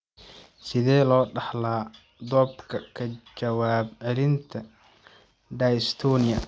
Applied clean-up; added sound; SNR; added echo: none; none; none; none.